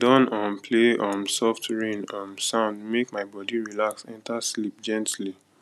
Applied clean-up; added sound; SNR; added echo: none; none; none; none.